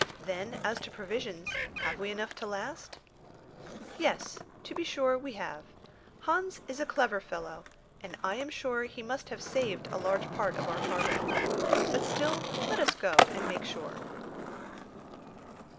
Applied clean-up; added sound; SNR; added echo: none; Bird + Skateboard; 0 dB; none.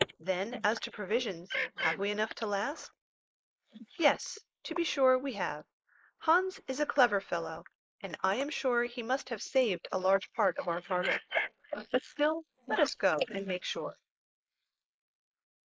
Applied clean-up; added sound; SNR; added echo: neural mask model Resemble Enhance denoiser.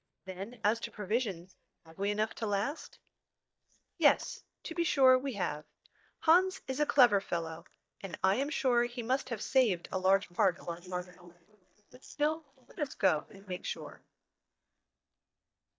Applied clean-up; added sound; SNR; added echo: neural mask model DeepFilterNet 3.